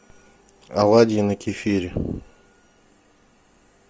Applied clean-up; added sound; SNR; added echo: none; none; none; none.